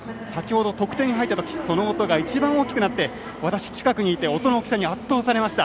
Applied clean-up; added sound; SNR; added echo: none; none; none; none.